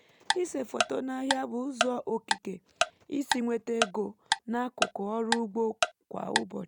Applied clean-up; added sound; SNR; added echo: none; Tick-tock; 1 dB; none.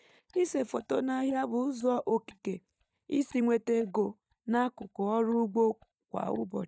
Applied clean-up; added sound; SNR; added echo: neural mask model DeepFilterNet 3.